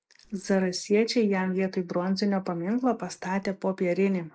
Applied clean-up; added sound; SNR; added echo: neural mask model Resemble Enhance denoiser.